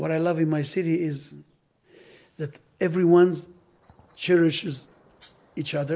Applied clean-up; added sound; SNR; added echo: none; none; none; none.